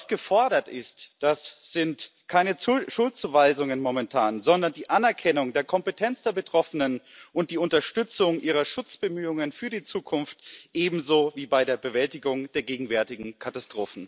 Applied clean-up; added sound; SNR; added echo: none; none; none; none.